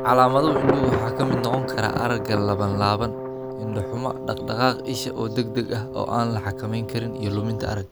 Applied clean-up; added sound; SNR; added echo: none; Wind instrument, woodwind instrument + Thunder / Traffic noise, roadway noise / Rain / Insect; 4 dB; none.